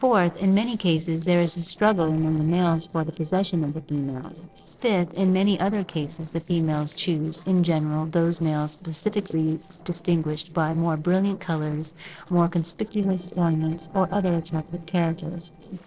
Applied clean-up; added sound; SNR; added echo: neural separator model SepFormer DNS4.